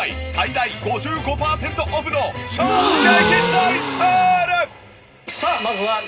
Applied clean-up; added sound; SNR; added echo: none; Gasp; 1 dB; reverberation time 0.2 s.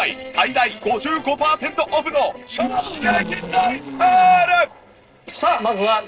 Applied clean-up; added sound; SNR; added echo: neural separator model SepFormer DNS4.